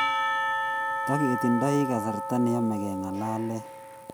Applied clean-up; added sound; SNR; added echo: none; Church bell / Percussion; 2 dB; none.